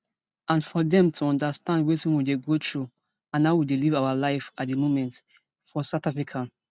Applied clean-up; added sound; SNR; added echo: none; none; none; none.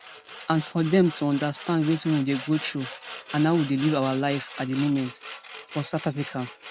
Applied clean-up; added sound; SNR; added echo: none; Sawing; 15 dB; none.